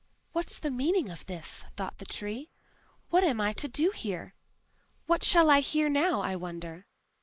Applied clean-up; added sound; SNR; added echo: neural mask model Resemble Enhance denoiser.